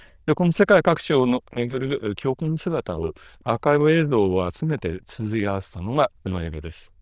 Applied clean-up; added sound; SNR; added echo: neural diffusion model UNIVERSE++.